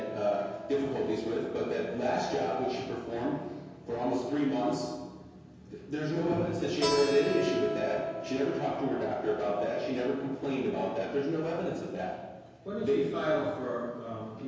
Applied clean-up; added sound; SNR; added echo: none; Keyboard (musical); 12 dB; reverberation time 1.2 s.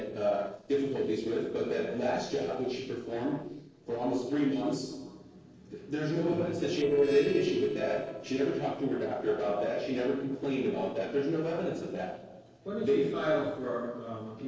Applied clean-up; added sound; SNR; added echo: neural separator model SepFormer DNS4.